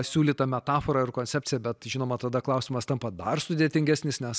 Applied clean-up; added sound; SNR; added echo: none; none; none; none.